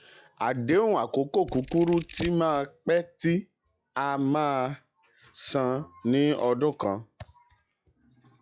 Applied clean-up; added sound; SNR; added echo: classical method log-MMSE.